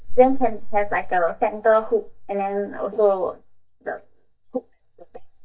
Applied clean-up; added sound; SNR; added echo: neural mask model DeepFilterNet 3.